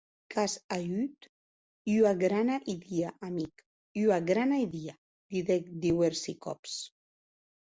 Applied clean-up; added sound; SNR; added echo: none; none; none; none.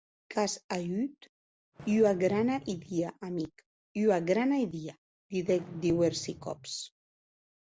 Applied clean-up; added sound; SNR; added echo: none; Fireworks; 16 dB; none.